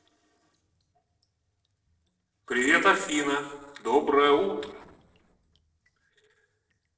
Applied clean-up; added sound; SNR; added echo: neural separator model SepFormer DNS4.